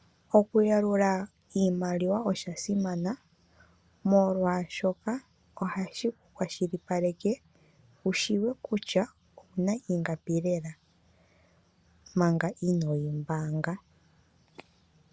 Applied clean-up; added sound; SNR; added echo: none; none; none; none.